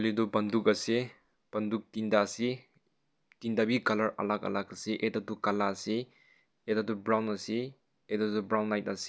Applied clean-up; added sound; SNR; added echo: none; none; none; none.